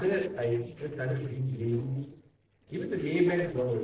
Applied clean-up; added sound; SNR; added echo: neural separator model SepFormer DNS4.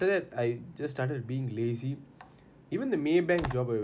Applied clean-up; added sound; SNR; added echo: none; none; none; none.